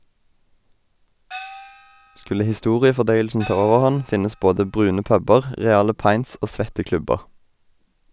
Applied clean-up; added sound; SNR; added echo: none; Gong; 18 dB; none.